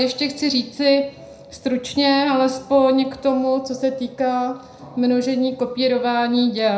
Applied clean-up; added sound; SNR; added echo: none; none; none; reverberation time 0.5 s.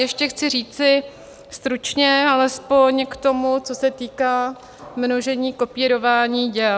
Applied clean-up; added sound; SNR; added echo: none; none; none; none.